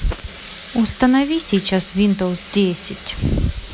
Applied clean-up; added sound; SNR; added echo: none; none; none; none.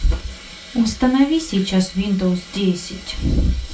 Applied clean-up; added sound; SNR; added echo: none; none; none; reverberation time 0.2 s.